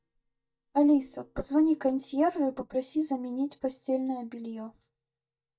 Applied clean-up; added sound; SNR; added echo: neural mask model DeepFilterNet 3.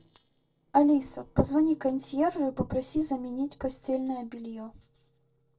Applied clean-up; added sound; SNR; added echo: neural separator model SepFormer DNS4.